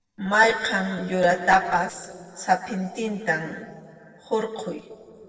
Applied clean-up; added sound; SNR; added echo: neural separator model SepFormer DNS4.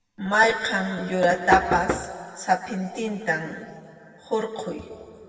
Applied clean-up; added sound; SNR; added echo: none; Knock; 4 dB; reverberation time 2.2 s.